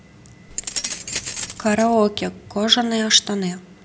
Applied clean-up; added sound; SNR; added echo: none; Keys jangling; 7 dB; none.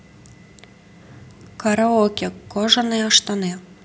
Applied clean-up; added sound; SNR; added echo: none; none; none; none.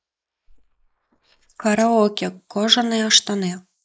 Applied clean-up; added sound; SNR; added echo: neural mask model Resemble Enhance denoiser.